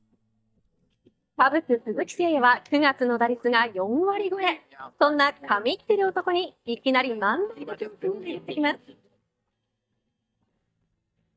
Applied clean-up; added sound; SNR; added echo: neural mask model DeepFilterNet 3.